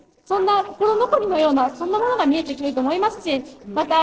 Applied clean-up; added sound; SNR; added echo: neural separator model SepFormer DNS4.